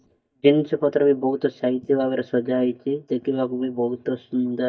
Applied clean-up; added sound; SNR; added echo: neural mask model DeepFilterNet 3.